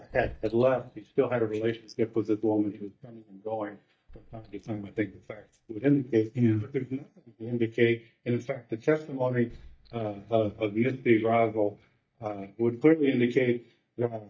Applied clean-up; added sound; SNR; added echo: neural mask model DeepFilterNet 3.